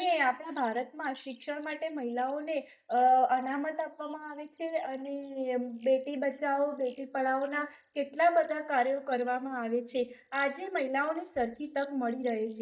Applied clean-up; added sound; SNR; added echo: neural mask model DeepFilterNet 3.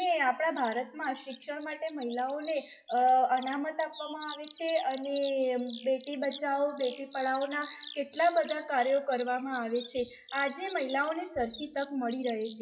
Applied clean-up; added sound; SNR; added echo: classical method WPE with log-MMSE.